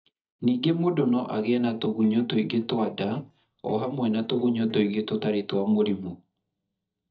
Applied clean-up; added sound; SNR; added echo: neural mask model DeepFilterNet 3.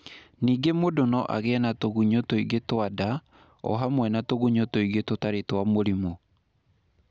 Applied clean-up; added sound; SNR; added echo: none; none; none; none.